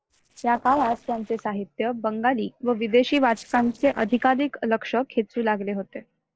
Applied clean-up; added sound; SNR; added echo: neural separator model SepFormer DNS4.